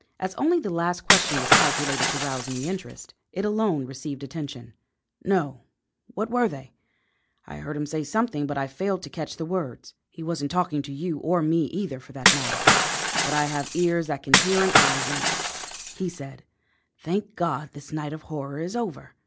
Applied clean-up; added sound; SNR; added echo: none; Shatter / Crushing; -5 dB; none.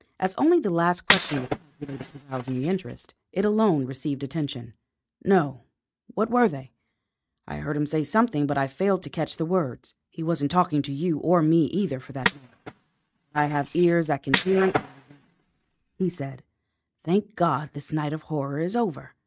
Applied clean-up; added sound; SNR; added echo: neural mask model RNNoise.